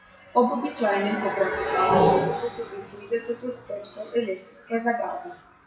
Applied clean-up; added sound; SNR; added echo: classical method WPE with log-MMSE.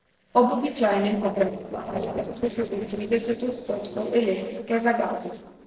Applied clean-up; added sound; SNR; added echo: neural separator model SepFormer DNS4.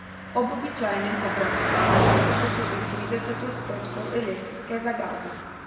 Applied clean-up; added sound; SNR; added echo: none; Car passing by; -3 dB; reverberation time 1.2 s.